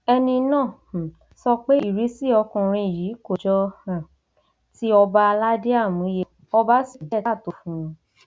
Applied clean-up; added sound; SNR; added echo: none; none; none; none.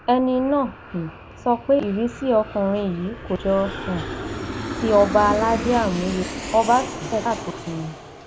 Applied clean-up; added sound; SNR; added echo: none; Aircraft; 9 dB; none.